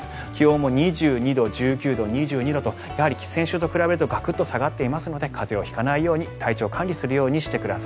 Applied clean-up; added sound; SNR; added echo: none; none; none; none.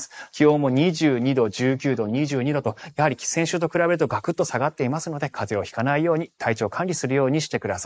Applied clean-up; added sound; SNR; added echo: neural mask model Resemble Enhance denoiser.